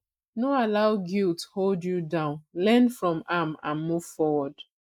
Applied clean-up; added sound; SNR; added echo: neural mask model Resemble Enhance denoiser.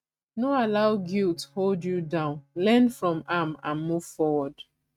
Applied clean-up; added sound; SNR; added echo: neural mask model RNNoise.